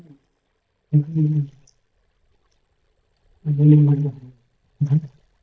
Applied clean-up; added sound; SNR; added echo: neural mask model DeepFilterNet 3.